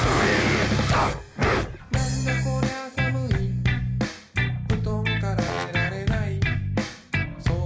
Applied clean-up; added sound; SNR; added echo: none; Brass instrument; 14 dB; none.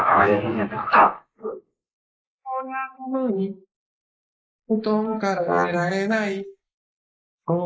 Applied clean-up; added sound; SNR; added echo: neural mask model Resemble Enhance denoiser.